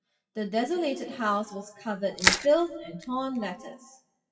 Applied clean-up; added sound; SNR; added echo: classical method WPE with log-MMSE.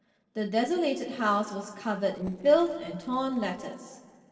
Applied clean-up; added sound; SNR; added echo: neural separator model SepFormer DNS4.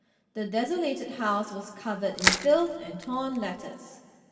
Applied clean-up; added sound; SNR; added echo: none; Crushing; 0 dB; reverberation time 2.2 s.